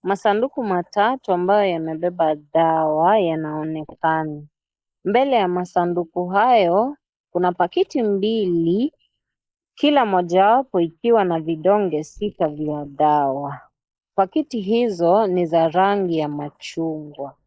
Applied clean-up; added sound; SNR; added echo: neural mask model Resemble Enhance denoiser.